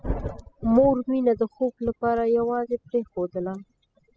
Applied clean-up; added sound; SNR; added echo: classical method spectral subtraction.